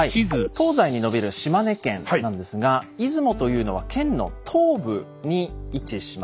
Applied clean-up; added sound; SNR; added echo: none; none; none; none.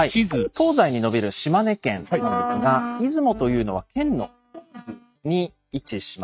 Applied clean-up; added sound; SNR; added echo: neural mask model RNNoise.